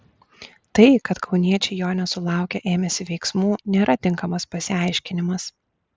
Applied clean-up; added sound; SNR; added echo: none; none; none; none.